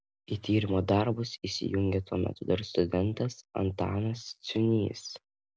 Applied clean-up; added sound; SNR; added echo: none; none; none; none.